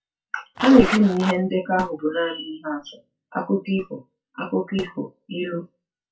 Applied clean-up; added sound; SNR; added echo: classical method WPE with log-MMSE.